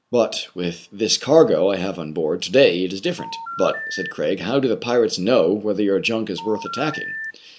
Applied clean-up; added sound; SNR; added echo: none; Telephone; 10 dB; none.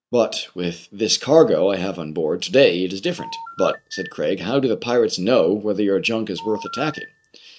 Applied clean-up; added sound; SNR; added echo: neural mask model RNNoise.